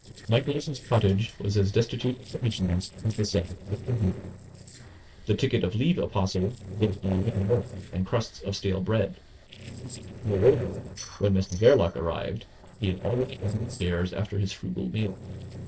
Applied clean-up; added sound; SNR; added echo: neural separator model SepFormer DNS4.